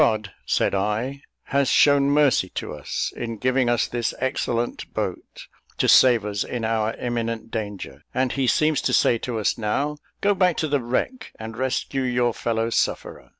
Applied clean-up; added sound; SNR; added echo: none; none; none; none.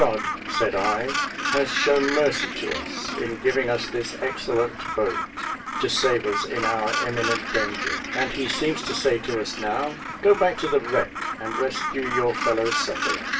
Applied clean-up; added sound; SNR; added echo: none; Gull, seagull; 4 dB; reverberation time 0.2 s.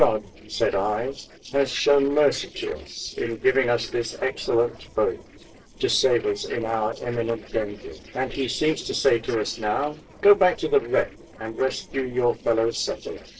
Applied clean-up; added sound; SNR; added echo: neural separator model SepFormer DNS4.